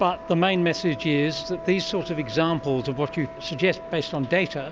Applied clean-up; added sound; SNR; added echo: none; Wind instrument, woodwind instrument; 14 dB; none.